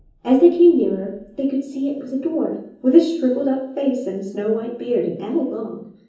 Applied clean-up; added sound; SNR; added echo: none; none; none; reverberation time 0.7 s.